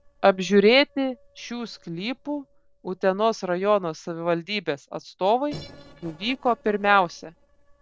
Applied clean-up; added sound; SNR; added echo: neural separator model SepFormer DNS4.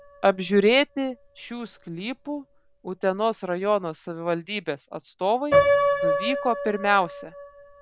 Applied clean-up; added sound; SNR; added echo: none; Piano; 3 dB; none.